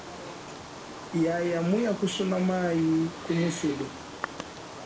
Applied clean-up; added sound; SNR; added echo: none; Wild animals; 11 dB; reverberation time 0.5 s.